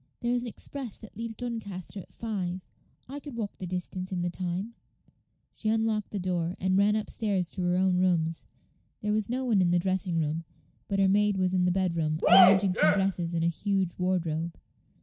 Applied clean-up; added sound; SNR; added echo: none; Cheering; -3 dB; none.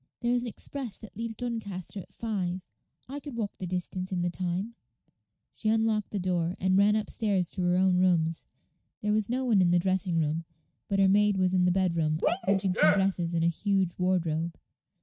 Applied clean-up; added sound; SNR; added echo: neural mask model RNNoise.